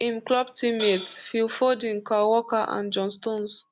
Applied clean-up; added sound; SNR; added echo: none; Hi-hat; 7 dB; none.